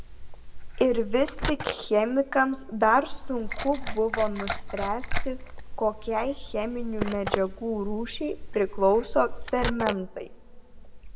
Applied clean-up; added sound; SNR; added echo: none; Liquid; 3 dB; reverberation time 1.2 s.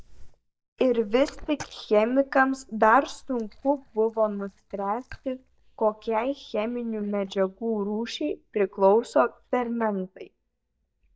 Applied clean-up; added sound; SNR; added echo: neural mask model DeepFilterNet 3.